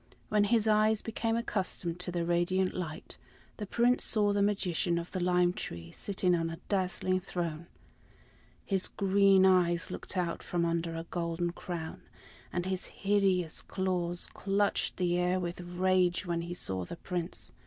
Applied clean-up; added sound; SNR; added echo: none; none; none; none.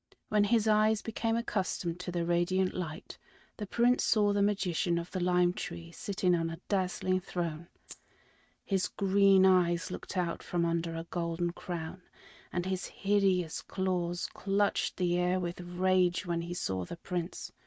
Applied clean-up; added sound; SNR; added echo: neural mask model RNNoise.